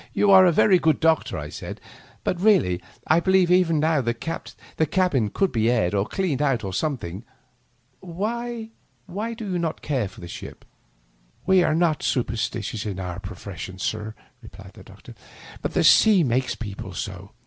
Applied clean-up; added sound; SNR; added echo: none; none; none; none.